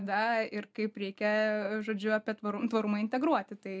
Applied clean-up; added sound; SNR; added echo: none; none; none; none.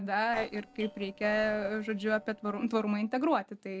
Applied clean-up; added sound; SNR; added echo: neural separator model SepFormer DNS4.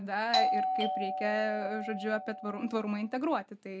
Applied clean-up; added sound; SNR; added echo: none; Doorbell; 0 dB; none.